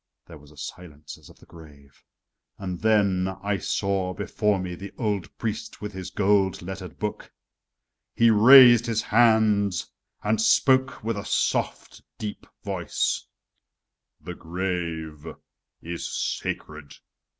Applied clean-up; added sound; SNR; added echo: none; none; none; none.